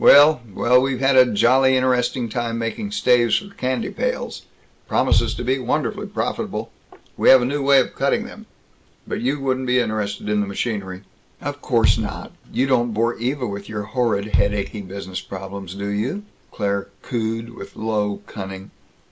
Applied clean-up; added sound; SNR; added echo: none; Bass drum; 5 dB; none.